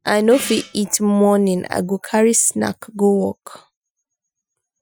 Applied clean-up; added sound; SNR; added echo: classical method Wiener filter.